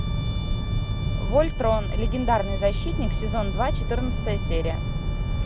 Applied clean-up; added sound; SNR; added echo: none; Trumpet; 17 dB; none.